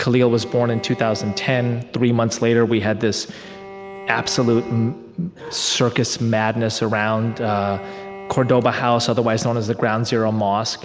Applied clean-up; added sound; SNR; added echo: none; Bowed string instrument; 17 dB; none.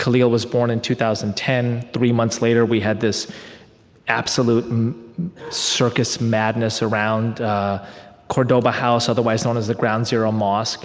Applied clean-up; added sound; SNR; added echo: none; none; none; none.